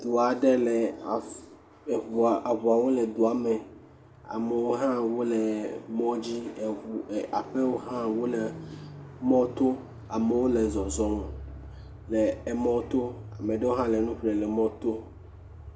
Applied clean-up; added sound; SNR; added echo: none; Car; 17 dB; none.